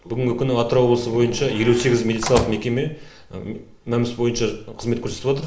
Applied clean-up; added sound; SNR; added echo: none; Slam; 9 dB; reverberation time 0.6 s.